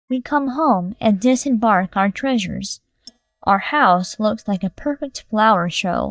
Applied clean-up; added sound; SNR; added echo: neural mask model DeepFilterNet 3.